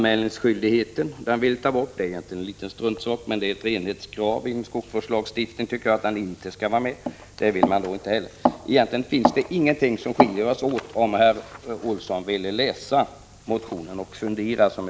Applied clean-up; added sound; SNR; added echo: none; none; none; none.